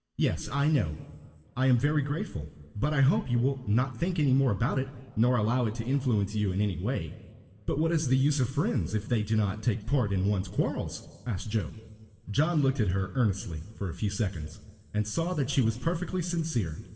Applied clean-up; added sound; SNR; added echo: none; none; none; reverberation time 1.4 s.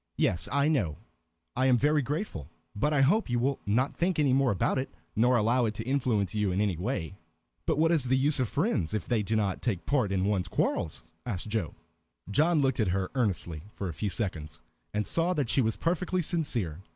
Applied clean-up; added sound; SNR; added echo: none; none; none; none.